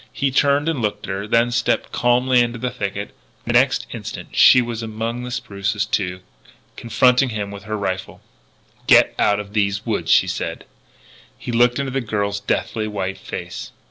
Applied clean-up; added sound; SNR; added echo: none; none; none; none.